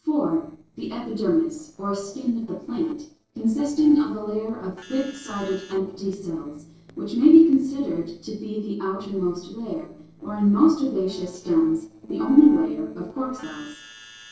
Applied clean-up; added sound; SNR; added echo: neural separator model SepFormer DNS4.